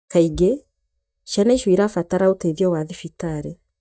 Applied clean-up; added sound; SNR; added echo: neural mask model DeepFilterNet 3.